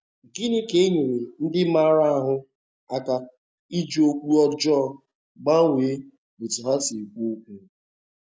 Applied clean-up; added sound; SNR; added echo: none; none; none; none.